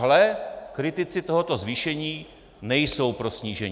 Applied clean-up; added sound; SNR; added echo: none; none; none; none.